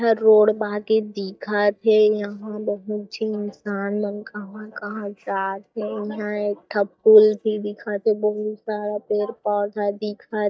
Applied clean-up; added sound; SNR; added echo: neural mask model DeepFilterNet 3.